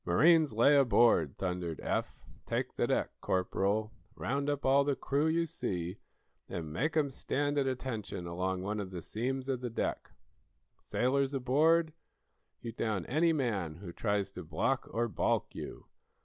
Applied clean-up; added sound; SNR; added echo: none; none; none; none.